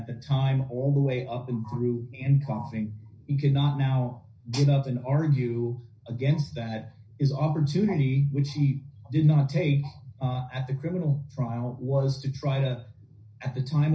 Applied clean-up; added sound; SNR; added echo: none; none; none; reverberation time 0.4 s.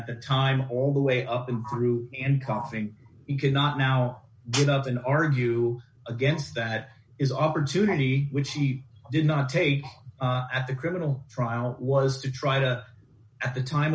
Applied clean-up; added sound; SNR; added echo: none; none; none; none.